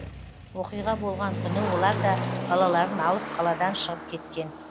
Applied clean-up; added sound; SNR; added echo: none; Motor vehicle (road); 5 dB; none.